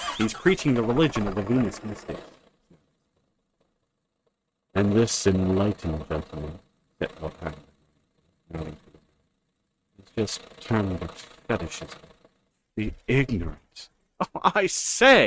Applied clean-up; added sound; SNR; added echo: neural mask model RNNoise.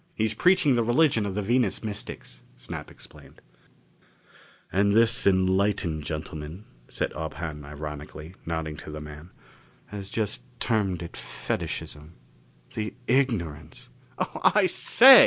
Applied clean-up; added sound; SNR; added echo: none; none; none; none.